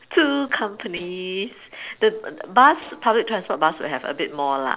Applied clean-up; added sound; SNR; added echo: neural separator model SepFormer DNS4.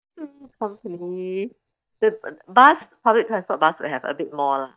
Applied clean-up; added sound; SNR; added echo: neural mask model DeepFilterNet 3.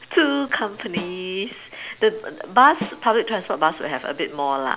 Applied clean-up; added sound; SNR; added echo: none; Snare drum; 15 dB; none.